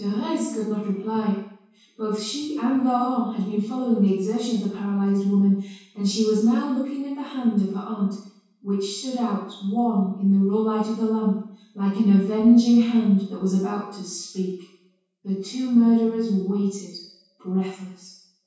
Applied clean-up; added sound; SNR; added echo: none; none; none; reverberation time 0.6 s.